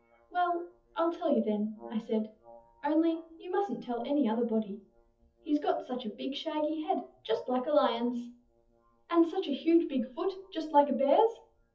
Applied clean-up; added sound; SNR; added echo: classical method WPE with log-MMSE.